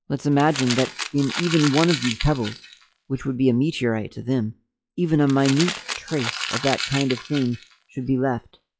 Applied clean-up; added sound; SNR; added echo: classical method log-MMSE.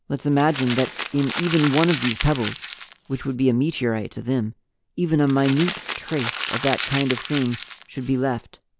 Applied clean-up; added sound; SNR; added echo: none; Crumpling, crinkling; 6 dB; none.